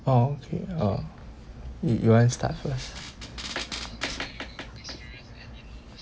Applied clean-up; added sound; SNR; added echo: none; none; none; none.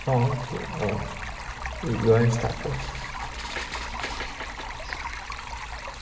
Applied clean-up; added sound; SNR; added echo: none; Stream; 8 dB; reverberation time 1.9 s.